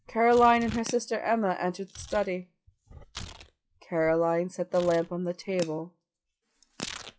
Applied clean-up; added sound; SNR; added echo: classical method log-MMSE.